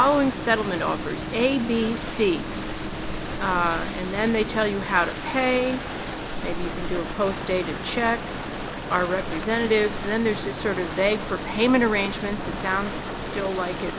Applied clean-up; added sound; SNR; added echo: none; Boat, Water vehicle; 7 dB; none.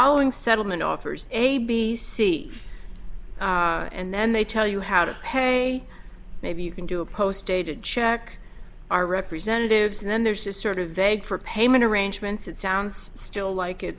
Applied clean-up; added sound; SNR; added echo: none; none; none; none.